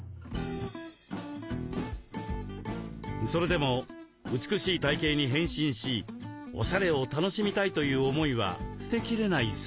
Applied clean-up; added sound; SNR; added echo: none; none; none; none.